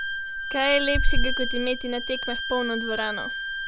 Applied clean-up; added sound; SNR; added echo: none; Wind instrument, woodwind instrument; 6 dB; none.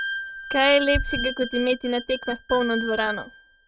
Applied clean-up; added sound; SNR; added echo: neural mask model RNNoise.